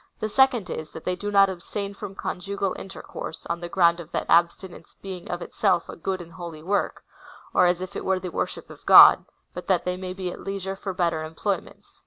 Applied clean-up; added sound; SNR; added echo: none; none; none; none.